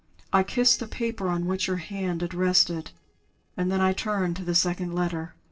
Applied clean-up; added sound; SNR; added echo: neural separator model SepFormer DNS4.